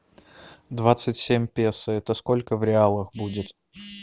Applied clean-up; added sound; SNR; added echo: none; none; none; none.